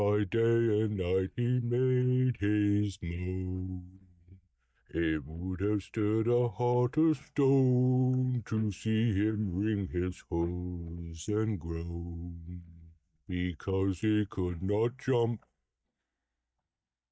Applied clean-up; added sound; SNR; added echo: neural mask model DeepFilterNet 3.